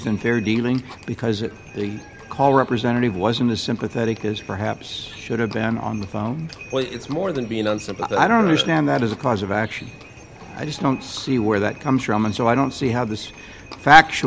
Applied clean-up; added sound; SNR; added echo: none; Livestock, farm animals, working animals + Cricket / Chicken, rooster; 19 dB; none.